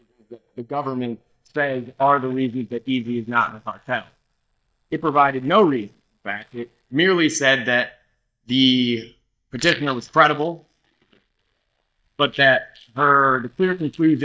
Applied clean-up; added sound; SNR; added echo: neural mask model DeepFilterNet 3.